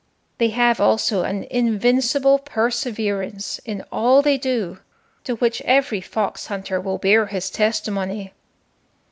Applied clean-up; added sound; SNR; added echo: none; none; none; none.